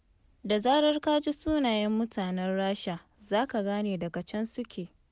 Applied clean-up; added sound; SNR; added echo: none; none; none; none.